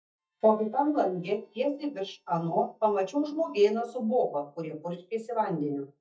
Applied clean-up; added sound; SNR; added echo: neural mask model DeepFilterNet 3.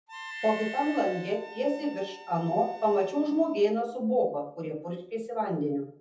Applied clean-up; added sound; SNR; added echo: none; Harmonica; 15 dB; reverberation time 0.7 s.